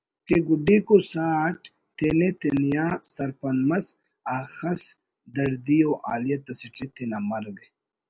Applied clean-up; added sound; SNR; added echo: none; none; none; none.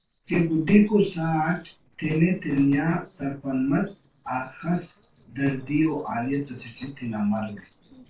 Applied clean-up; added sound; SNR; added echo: neural separator model SepFormer DNS4.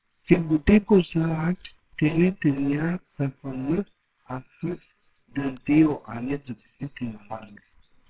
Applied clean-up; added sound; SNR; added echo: neural separator model SepFormer WHAMR!.